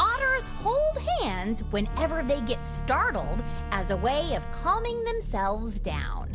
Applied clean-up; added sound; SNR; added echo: none; Brass instrument; 17 dB; none.